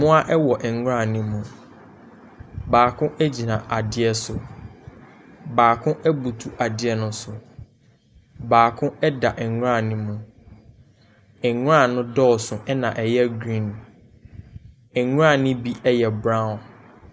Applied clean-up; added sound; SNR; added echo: none; none; none; none.